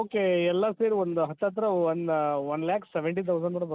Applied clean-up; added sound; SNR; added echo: none; none; none; none.